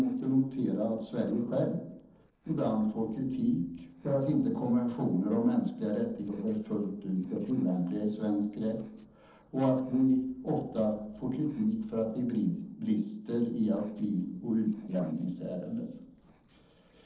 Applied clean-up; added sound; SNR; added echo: neural separator model SepFormer DNS4.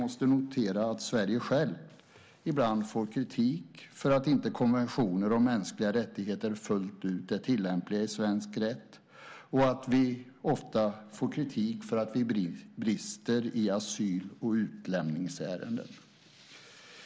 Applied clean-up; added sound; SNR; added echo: none; none; none; none.